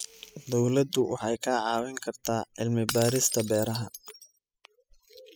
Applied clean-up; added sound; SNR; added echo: classical method spectral subtraction.